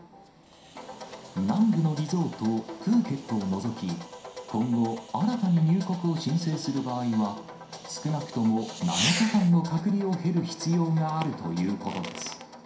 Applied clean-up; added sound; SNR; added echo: none; Fireworks; 14 dB; reverberation time 0.5 s.